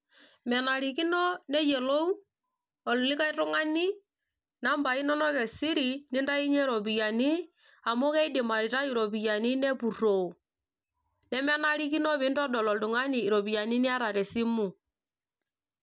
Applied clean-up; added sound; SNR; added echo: none; none; none; none.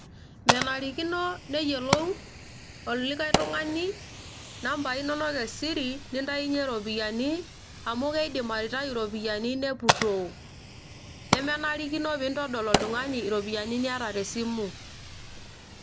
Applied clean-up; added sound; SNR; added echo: none; Fire; 3 dB; none.